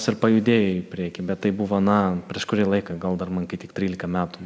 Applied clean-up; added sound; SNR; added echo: none; none; none; none.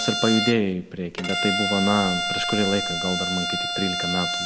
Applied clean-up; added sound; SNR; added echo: none; Bowed string instrument; 2 dB; none.